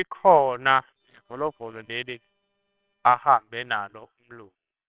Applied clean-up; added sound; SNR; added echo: neural separator model SepFormer WHAMR!.